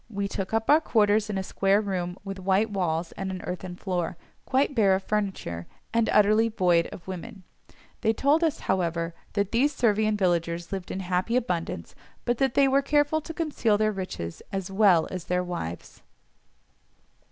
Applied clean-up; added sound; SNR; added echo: none; none; none; none.